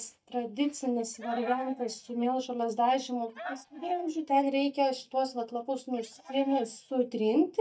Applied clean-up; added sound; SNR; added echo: neural mask model DeepFilterNet 3.